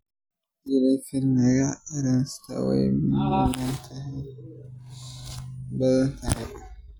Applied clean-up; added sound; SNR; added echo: none; none; none; none.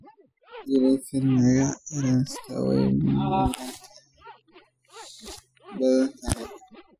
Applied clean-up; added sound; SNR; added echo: classical method spectral subtraction.